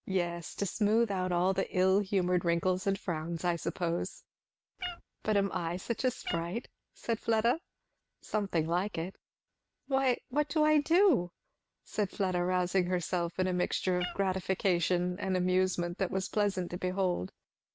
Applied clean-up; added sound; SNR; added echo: none; Meow; 13 dB; none.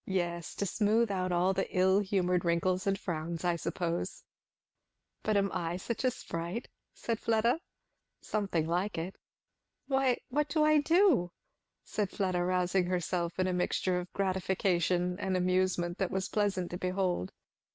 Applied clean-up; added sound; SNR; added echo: none; none; none; none.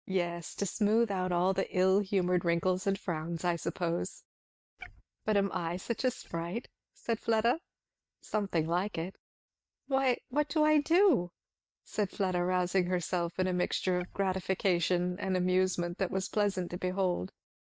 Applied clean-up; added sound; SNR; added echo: neural mask model DeepFilterNet 3.